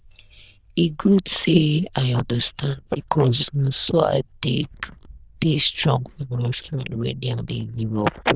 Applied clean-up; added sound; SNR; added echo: neural diffusion model UNIVERSE++.